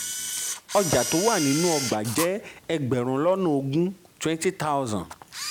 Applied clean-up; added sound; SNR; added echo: none; Camera; 8 dB; none.